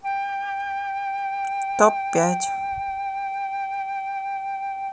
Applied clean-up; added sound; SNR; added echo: none; Wind instrument, woodwind instrument; -1 dB; none.